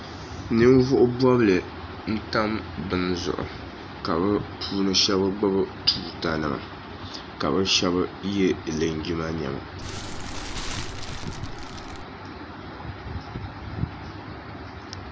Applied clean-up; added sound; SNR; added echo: none; Fire; 9 dB; none.